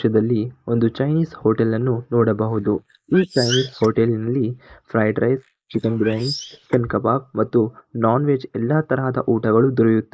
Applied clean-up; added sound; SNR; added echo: neural mask model Resemble Enhance denoiser.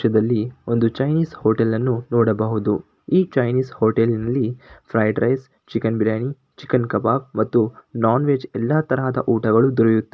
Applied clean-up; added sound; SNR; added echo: none; none; none; none.